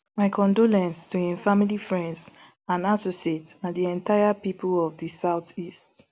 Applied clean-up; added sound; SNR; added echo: none; none; none; none.